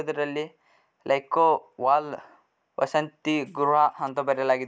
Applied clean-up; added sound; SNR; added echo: none; none; none; none.